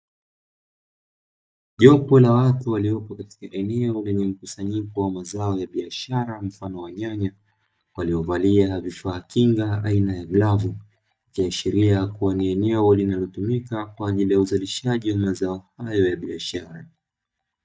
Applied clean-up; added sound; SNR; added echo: neural mask model DeepFilterNet 3.